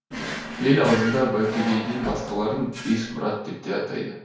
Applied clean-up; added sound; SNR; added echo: none; Drawer open or close; 9 dB; reverberation time 0.5 s.